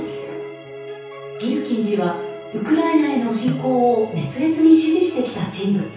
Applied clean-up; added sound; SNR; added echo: none; Snare drum; 16 dB; reverberation time 0.6 s.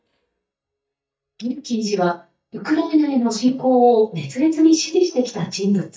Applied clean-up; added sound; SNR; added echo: neural mask model DeepFilterNet 3.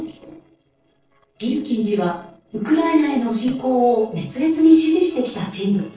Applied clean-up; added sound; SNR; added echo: neural separator model SepFormer DNS4.